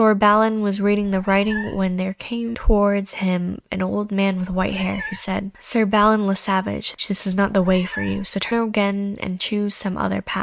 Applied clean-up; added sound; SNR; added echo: neural mask model RNNoise.